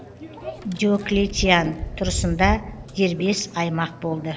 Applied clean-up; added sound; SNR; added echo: none; Microwave oven; 8 dB; none.